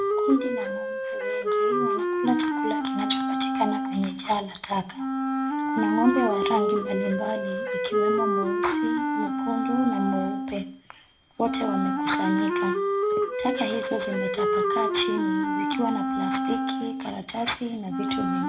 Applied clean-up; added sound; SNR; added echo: none; Wind instrument, woodwind instrument; 3 dB; reverberation time 0.3 s.